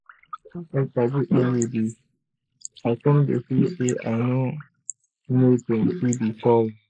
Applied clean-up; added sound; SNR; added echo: neural mask model Resemble Enhance denoiser.